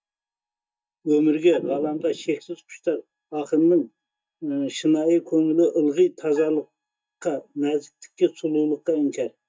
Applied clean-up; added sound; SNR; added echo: neural mask model DeepFilterNet 3.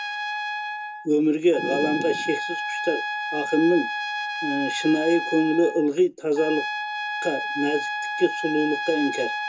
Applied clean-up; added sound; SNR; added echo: none; Trumpet; 5 dB; reverberation time 0.2 s.